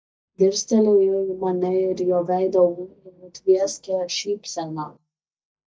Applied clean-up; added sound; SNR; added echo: neural mask model DeepFilterNet 3.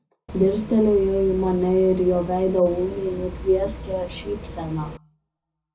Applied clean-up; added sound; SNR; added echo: none; Bus; 13 dB; reverberation time 0.4 s.